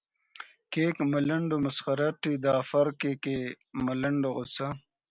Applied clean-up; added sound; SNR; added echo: none; none; none; none.